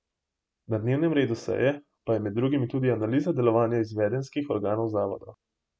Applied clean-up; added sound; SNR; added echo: none; none; none; none.